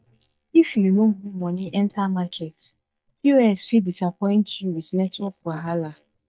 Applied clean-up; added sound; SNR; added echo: neural mask model DeepFilterNet 3.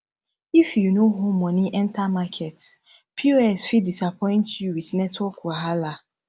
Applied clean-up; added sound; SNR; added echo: none; none; none; none.